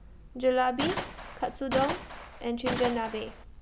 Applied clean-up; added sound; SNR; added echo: none; Gunshot, gunfire; 6 dB; none.